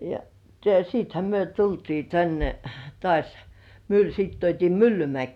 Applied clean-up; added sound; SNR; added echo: none; none; none; none.